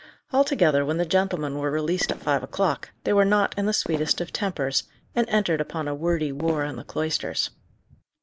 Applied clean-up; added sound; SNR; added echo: none; Fireworks; 16 dB; none.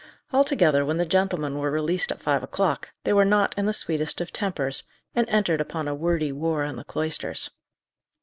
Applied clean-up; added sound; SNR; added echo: none; none; none; none.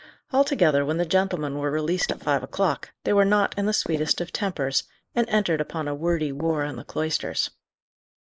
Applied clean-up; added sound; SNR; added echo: neural mask model Resemble Enhance denoiser.